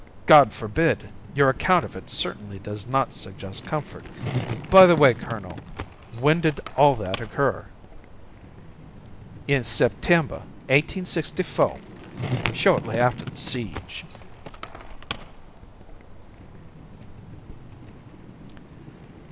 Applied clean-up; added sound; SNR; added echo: none; Skateboard + Tap / Glass; 12 dB; none.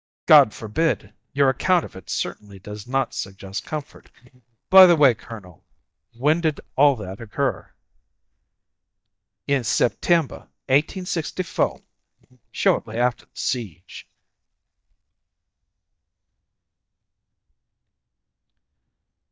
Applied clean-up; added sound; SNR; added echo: neural mask model DeepFilterNet 3.